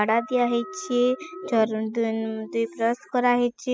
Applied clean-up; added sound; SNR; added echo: classical method spectral subtraction.